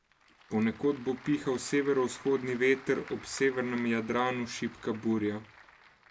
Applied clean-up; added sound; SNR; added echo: none; Applause / Crowd; 20 dB; none.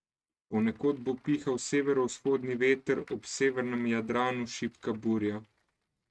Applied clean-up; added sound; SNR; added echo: neural mask model RNNoise.